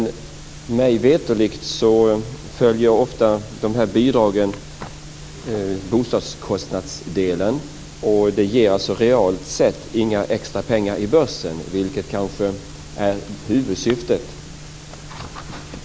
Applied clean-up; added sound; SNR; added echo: none; none; none; none.